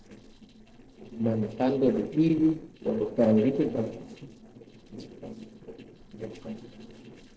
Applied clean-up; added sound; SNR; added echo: neural separator model SepFormer DNS4.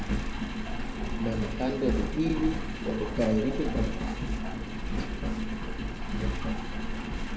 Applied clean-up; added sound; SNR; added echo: none; Engine; -2 dB; reverberation time 0.8 s.